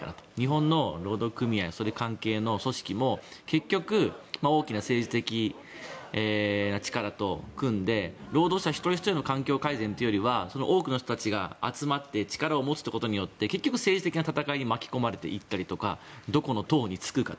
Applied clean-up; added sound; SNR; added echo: none; none; none; none.